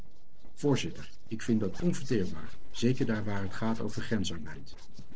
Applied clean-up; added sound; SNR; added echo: neural separator model SepFormer DNS4.